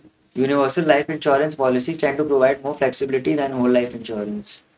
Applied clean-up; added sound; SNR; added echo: neural mask model RNNoise.